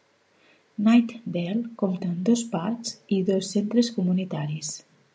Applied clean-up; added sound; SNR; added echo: none; none; none; none.